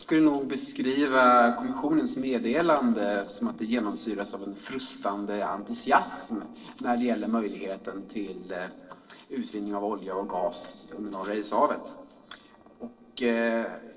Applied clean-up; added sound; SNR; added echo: neural separator model SepFormer DNS4.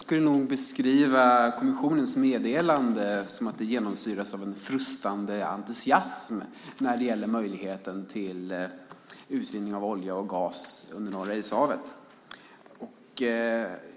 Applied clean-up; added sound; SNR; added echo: none; none; none; none.